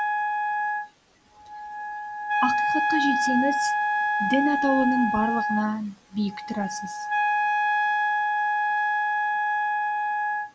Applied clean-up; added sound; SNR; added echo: none; Wind instrument, woodwind instrument; -5 dB; none.